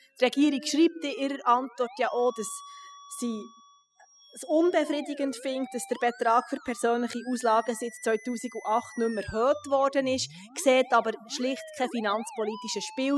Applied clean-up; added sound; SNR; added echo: classical method spectral subtraction.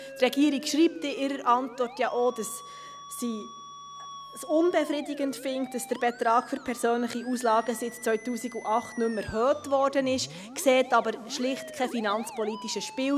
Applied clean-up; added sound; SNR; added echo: none; Musical instrument; 17 dB; none.